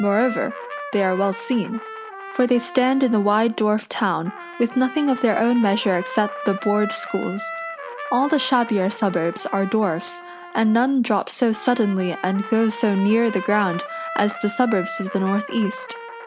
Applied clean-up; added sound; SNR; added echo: none; Trumpet; 12 dB; none.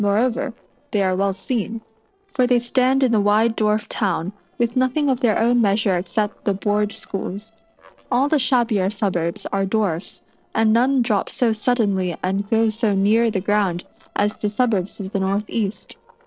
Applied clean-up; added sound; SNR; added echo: neural separator model SepFormer DNS4.